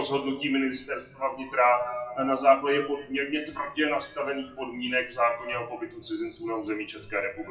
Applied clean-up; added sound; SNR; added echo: classical method WPE with log-MMSE.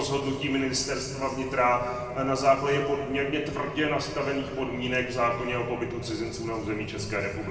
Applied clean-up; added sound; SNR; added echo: none; Rain; 11 dB; reverberation time 2.0 s.